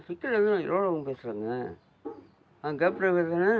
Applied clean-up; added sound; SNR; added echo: none; none; none; none.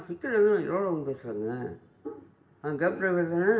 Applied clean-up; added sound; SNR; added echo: none; none; none; reverberation time 1.2 s.